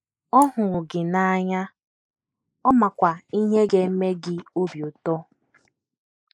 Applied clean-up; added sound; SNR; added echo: neural mask model Resemble Enhance denoiser.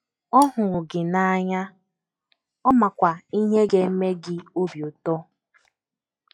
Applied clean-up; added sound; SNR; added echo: classical method log-MMSE.